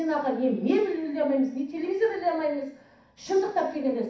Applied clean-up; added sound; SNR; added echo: none; none; none; reverberation time 0.6 s.